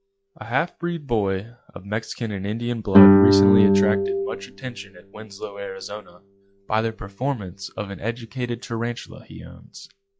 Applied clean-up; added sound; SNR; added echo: classical method log-MMSE.